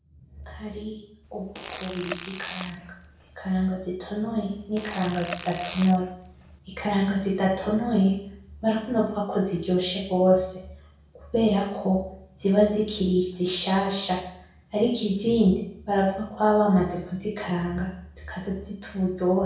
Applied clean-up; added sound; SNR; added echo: none; Fart; 15 dB; reverberation time 0.5 s.